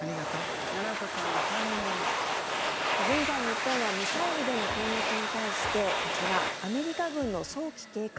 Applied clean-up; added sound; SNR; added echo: none; Domestic sounds, home sounds; -3 dB; none.